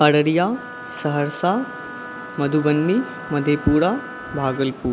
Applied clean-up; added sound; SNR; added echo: none; Wind instrument, woodwind instrument; 15 dB; none.